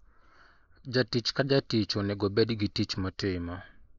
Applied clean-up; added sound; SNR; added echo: neural mask model Resemble Enhance denoiser.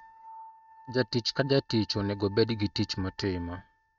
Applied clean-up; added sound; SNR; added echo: neural mask model RNNoise.